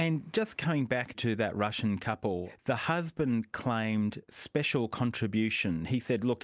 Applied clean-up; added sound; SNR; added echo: none; none; none; none.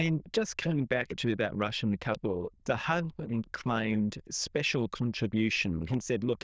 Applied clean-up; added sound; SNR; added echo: neural diffusion model UNIVERSE++.